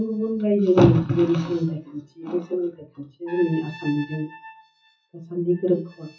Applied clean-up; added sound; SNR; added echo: classical method WPE with log-MMSE.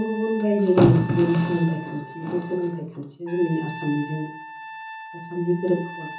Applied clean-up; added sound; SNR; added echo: none; Trumpet; 15 dB; reverberation time 0.7 s.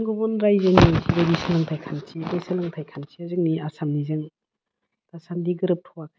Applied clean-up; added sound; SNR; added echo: none; none; none; none.